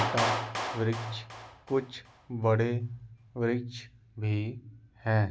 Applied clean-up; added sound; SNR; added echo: none; Clapping; 7 dB; none.